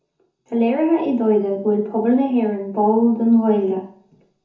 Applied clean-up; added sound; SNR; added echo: none; none; none; reverberation time 0.6 s.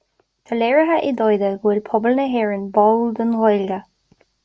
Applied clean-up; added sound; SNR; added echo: none; none; none; none.